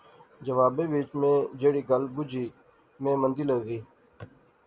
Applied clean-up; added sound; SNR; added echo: none; none; none; none.